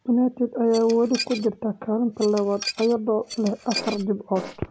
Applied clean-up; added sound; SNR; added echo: none; Fart + Dishes, pots, and pans / Glass; 12 dB; none.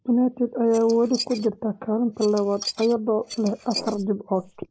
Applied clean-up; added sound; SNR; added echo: neural mask model Resemble Enhance denoiser.